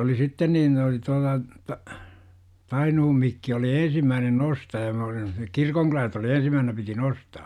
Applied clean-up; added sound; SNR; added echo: none; none; none; none.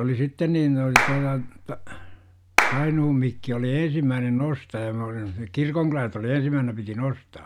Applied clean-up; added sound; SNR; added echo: none; Clapping; 1 dB; none.